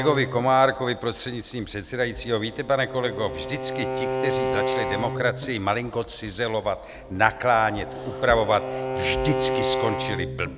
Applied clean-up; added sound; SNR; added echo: none; Bowed string instrument; 5 dB; none.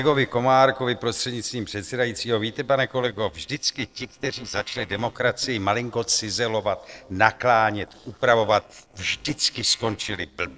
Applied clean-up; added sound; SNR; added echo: neural separator model SepFormer DNS4.